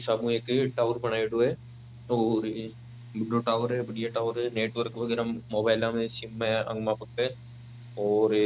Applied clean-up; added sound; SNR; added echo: none; Mechanical fan; 17 dB; none.